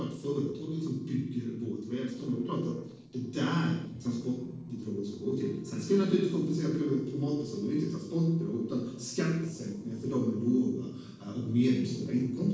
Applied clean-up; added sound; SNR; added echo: neural separator model SepFormer DNS4.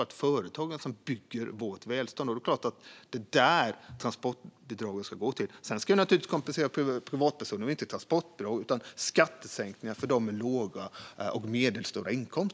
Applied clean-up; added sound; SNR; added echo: none; none; none; none.